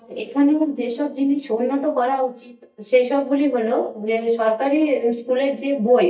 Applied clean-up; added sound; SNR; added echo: neural mask model DeepFilterNet 3.